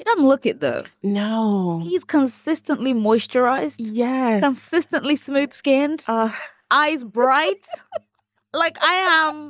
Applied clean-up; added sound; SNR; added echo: neural mask model DeepFilterNet 3.